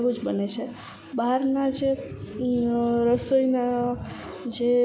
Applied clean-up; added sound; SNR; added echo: none; none; none; none.